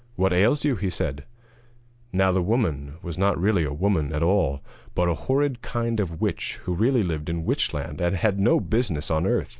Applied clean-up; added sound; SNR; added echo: none; none; none; none.